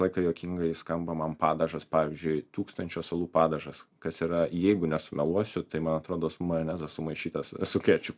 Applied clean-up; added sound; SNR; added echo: none; none; none; none.